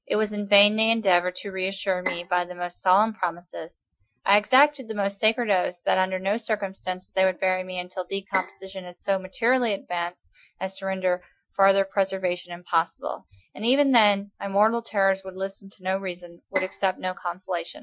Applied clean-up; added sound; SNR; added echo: classical method Wiener filter.